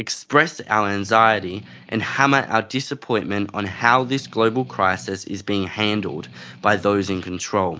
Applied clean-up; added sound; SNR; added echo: neural mask model DeepFilterNet 3.